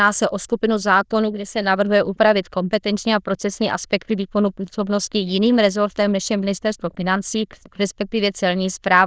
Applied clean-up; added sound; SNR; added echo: neural diffusion model UNIVERSE++.